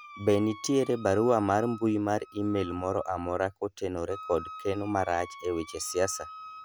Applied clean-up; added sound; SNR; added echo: none; Wind instrument, woodwind instrument; 16 dB; none.